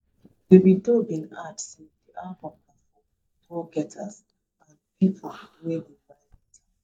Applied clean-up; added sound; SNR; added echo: neural mask model DeepFilterNet 3.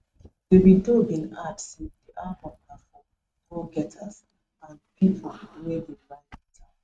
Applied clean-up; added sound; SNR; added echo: neural mask model RNNoise.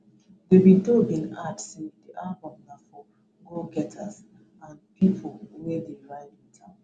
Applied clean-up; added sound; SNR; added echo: none; none; none; none.